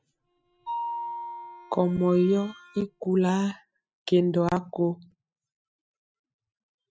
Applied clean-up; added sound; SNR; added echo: classical method spectral subtraction.